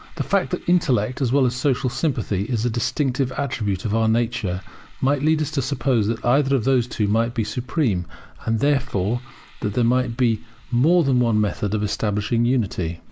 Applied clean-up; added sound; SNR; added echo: neural mask model Resemble Enhance denoiser.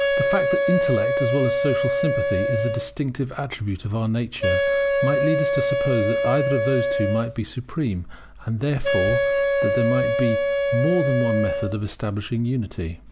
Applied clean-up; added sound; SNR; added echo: none; Wind instrument, woodwind instrument; -2 dB; none.